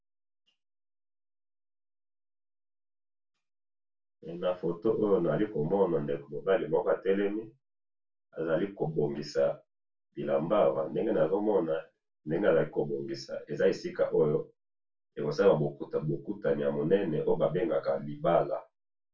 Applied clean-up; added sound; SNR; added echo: none; none; none; reverberation time 0.2 s.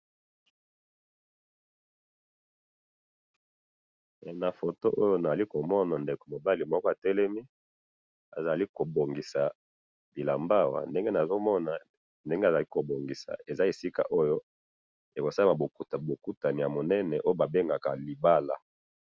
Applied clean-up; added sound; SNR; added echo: none; none; none; none.